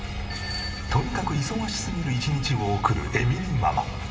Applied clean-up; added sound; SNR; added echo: none; Wind instrument, woodwind instrument; 18 dB; reverberation time 1.8 s.